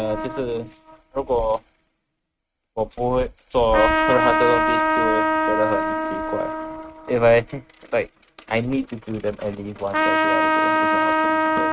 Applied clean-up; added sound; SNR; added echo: neural mask model RNNoise.